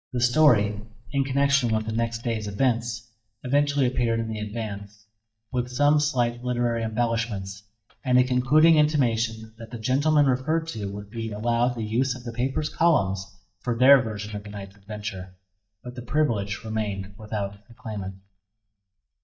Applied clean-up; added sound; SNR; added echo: neural mask model DeepFilterNet 3.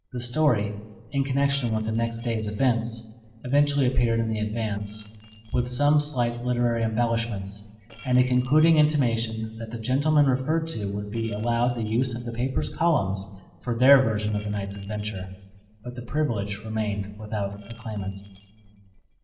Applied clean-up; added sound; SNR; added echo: neural separator model SepFormer DNS4.